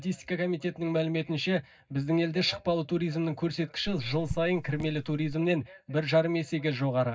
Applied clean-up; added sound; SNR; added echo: neural mask model DeepFilterNet 3.